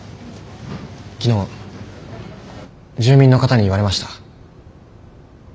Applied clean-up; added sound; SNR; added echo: none; none; none; none.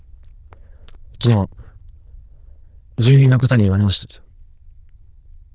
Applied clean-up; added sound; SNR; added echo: neural diffusion model UNIVERSE++.